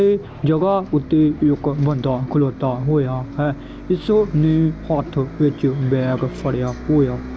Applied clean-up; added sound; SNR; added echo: none; Bus; 14 dB; none.